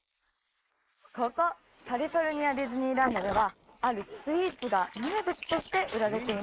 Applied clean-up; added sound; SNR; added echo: neural mask model Resemble Enhance denoiser.